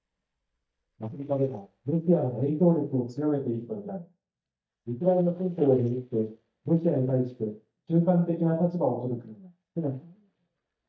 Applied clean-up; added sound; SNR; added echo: neural mask model DeepFilterNet 3.